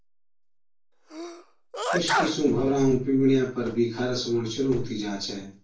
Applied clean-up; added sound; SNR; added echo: none; Sneeze; 5 dB; reverberation time 0.3 s.